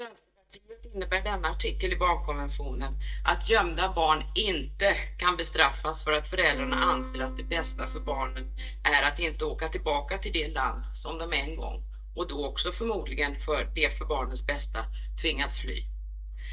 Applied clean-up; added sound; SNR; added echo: neural mask model DeepFilterNet 3.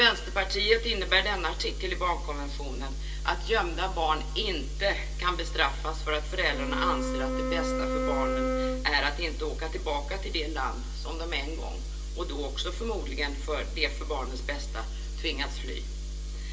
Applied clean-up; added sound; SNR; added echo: none; Wind instrument, woodwind instrument; 2 dB; reverberation time 0.2 s.